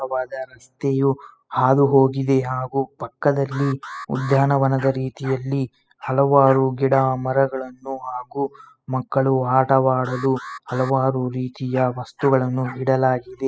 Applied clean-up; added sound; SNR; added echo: classical method spectral subtraction.